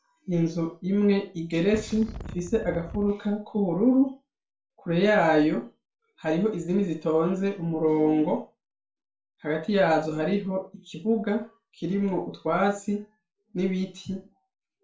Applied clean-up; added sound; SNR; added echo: none; Wind; 12 dB; reverberation time 0.3 s.